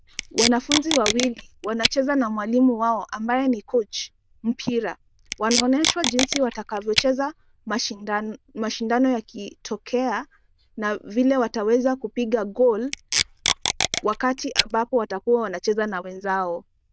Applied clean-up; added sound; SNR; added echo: neural diffusion model UNIVERSE++.